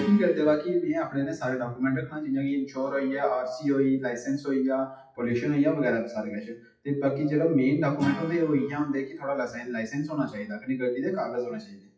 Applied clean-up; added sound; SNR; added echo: classical method WPE with log-MMSE.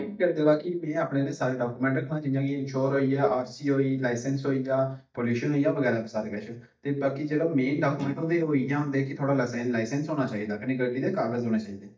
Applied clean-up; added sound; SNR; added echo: neural mask model DeepFilterNet 3.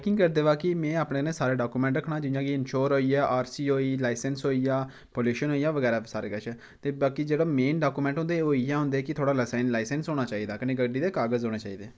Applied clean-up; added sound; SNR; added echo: none; none; none; none.